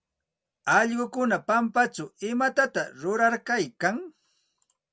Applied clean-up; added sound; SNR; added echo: none; none; none; none.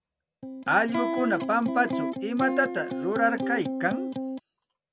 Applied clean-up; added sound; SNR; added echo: none; Electric guitar; 2 dB; none.